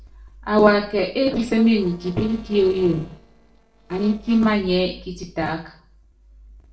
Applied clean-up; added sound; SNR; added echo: neural separator model SepFormer DNS4.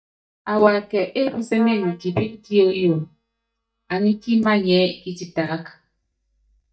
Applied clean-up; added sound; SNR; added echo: neural mask model DeepFilterNet 3.